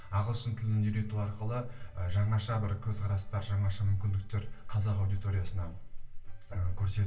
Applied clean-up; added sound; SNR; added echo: none; none; none; reverberation time 0.2 s.